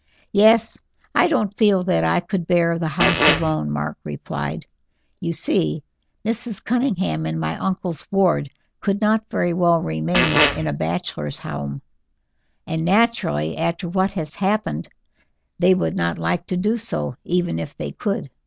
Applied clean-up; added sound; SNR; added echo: none; Fart; -3 dB; none.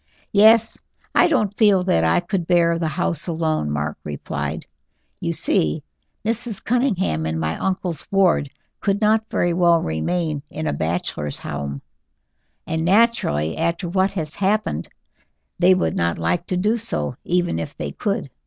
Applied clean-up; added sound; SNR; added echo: none; none; none; none.